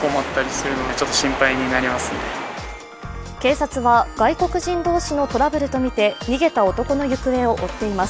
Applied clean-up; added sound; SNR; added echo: none; none; none; none.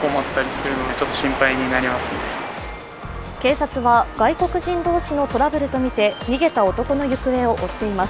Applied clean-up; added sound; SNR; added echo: none; Water; 18 dB; none.